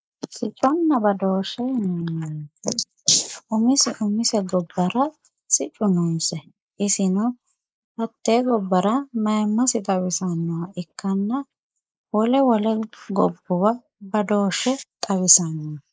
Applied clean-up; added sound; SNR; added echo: neural mask model Resemble Enhance denoiser.